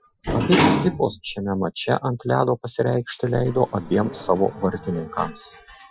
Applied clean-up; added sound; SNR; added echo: classical method Wiener filter.